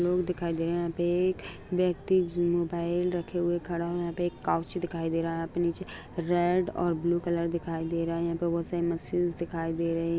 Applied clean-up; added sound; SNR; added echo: none; none; none; none.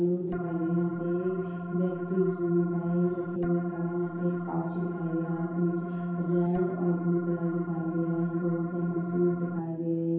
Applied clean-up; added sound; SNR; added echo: none; Organ; 4 dB; reverberation time 0.8 s.